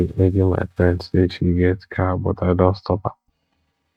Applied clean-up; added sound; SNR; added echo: neural mask model DeepFilterNet 3.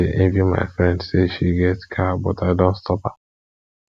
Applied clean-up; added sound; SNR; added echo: none; none; none; none.